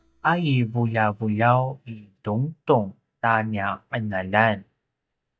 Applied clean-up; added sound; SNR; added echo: neural mask model DeepFilterNet 3.